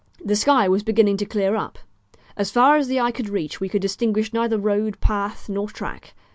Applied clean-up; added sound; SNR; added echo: none; none; none; none.